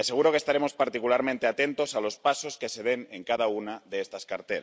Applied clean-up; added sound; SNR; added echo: none; none; none; none.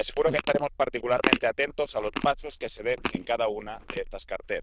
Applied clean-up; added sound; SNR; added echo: neural diffusion model UNIVERSE++.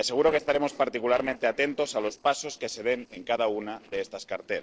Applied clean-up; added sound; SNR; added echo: neural separator model SepFormer DNS4.